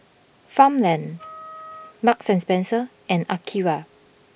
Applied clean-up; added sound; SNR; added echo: none; Wind instrument, woodwind instrument; 20 dB; none.